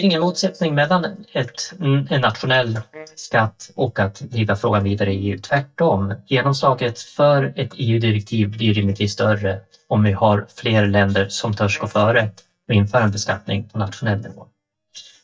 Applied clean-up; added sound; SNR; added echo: neural mask model DeepFilterNet 3.